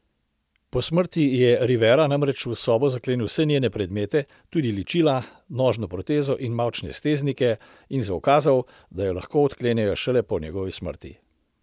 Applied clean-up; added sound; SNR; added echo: none; none; none; none.